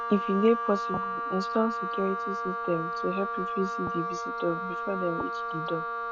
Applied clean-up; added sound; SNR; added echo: none; Wind instrument, woodwind instrument; 2 dB; none.